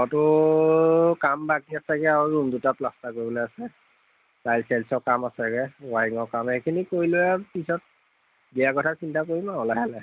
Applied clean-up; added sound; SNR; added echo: none; none; none; none.